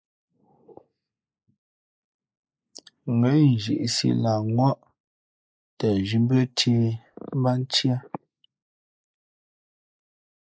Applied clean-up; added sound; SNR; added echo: neural mask model Resemble Enhance denoiser.